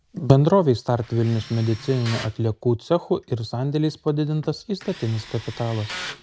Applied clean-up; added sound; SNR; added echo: none; Tools; 18 dB; none.